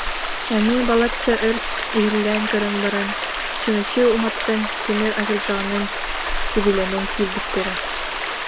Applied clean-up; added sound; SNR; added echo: none; Stream; 3 dB; none.